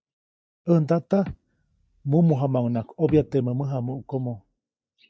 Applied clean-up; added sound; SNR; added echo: neural mask model DeepFilterNet 3.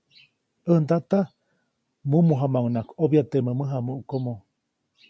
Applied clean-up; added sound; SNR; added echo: none; none; none; none.